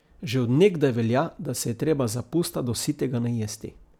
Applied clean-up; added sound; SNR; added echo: none; none; none; none.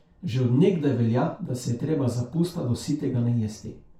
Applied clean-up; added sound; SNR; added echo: none; none; none; reverberation time 0.3 s.